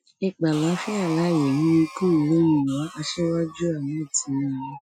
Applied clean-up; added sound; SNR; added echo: classical method Wiener filter.